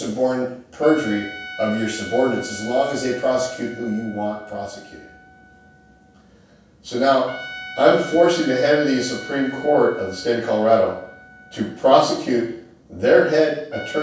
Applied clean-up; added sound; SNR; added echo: none; Trumpet; 17 dB; reverberation time 0.7 s.